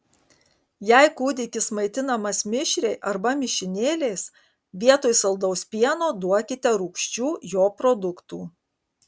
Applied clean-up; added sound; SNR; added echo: none; none; none; none.